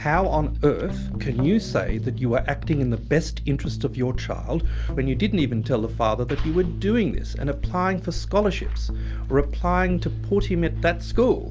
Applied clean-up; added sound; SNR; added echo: none; none; none; none.